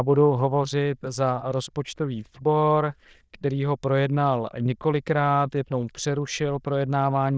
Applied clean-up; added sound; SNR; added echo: neural diffusion model UNIVERSE++.